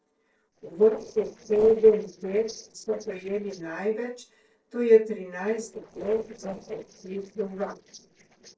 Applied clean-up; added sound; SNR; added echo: neural separator model SepFormer DNS4.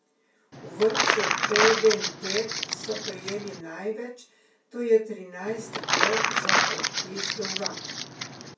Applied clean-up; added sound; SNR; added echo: none; Crumpling, crinkling; -2 dB; reverberation time 0.2 s.